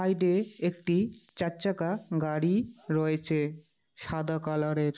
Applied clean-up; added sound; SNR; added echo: none; none; none; none.